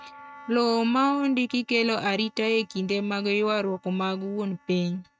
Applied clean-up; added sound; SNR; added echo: neural mask model RNNoise.